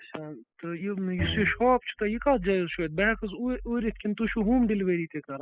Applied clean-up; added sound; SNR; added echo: classical method spectral subtraction.